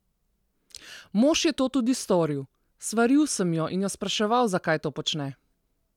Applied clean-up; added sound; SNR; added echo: none; none; none; none.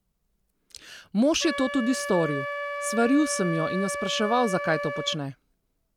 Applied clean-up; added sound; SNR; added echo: none; Wind instrument, woodwind instrument; 7 dB; none.